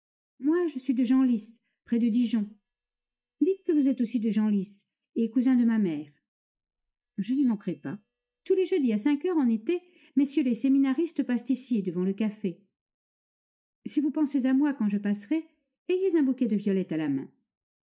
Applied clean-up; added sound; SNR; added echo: neural mask model DeepFilterNet 3.